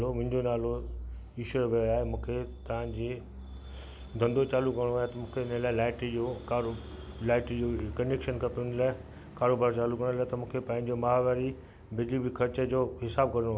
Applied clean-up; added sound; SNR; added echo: none; none; none; none.